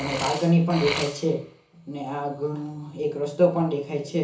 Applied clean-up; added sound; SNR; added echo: none; Burping, eructation; 12 dB; reverberation time 0.7 s.